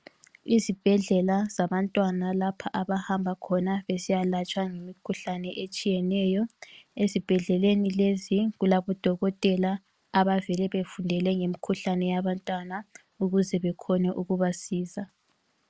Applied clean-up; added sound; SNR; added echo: none; none; none; none.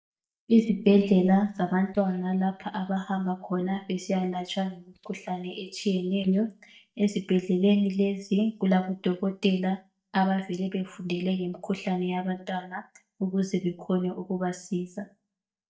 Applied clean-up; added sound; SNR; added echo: neural mask model DeepFilterNet 3.